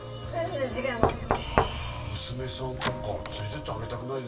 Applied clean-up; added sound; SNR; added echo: none; Knock; -2 dB; reverberation time 2.5 s.